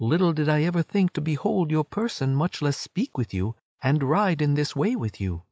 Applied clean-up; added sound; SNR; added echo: none; none; none; none.